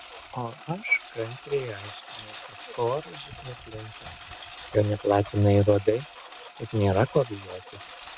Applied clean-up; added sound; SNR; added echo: none; Engine; 15 dB; none.